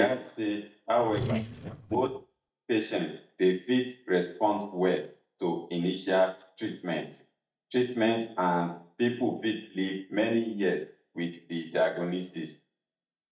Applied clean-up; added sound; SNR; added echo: neural mask model DeepFilterNet 3.